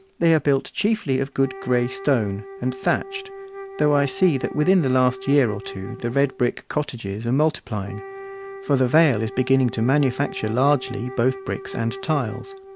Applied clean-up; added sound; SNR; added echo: none; Wind instrument, woodwind instrument; 15 dB; none.